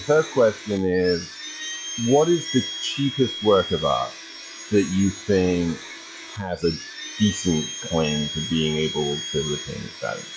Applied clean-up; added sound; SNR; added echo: classical method log-MMSE.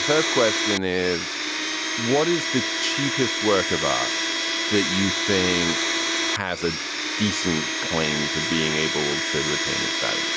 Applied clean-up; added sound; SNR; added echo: none; Domestic sounds, home sounds; -1 dB; none.